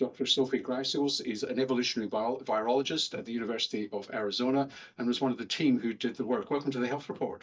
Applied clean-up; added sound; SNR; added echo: neural mask model DeepFilterNet 3.